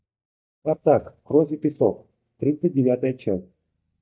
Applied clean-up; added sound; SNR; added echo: neural mask model DeepFilterNet 3.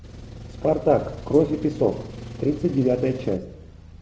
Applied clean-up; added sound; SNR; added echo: none; Engine; 14 dB; none.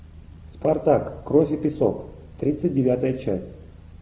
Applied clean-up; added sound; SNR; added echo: none; none; none; none.